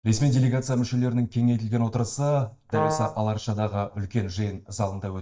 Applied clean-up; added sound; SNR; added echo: neural mask model DeepFilterNet 3.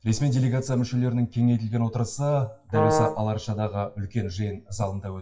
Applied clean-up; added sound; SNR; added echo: classical method WPE with log-MMSE.